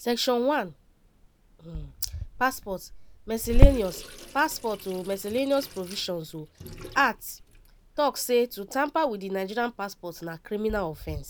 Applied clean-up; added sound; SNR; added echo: none; Sink (filling or washing) / Water tap, faucet; 1 dB; none.